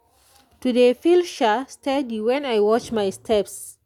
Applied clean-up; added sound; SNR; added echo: none; none; none; none.